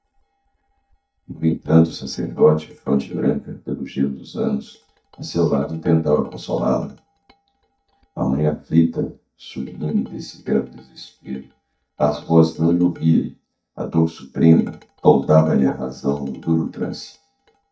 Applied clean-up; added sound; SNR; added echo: neural mask model DeepFilterNet 3.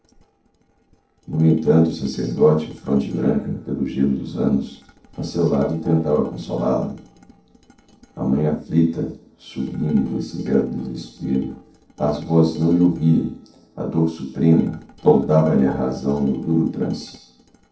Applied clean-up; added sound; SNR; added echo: neural separator model SepFormer DNS4.